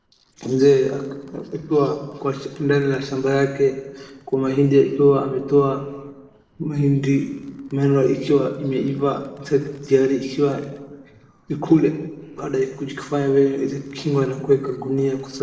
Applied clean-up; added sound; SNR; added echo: neural separator model SepFormer DNS4.